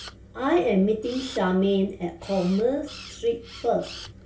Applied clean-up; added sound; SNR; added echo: none; Camera; 19 dB; reverberation time 0.2 s.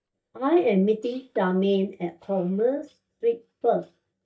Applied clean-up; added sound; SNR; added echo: neural mask model DeepFilterNet 3.